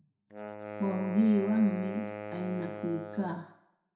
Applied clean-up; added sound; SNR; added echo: none; Wind instrument, woodwind instrument; 10 dB; reverberation time 0.6 s.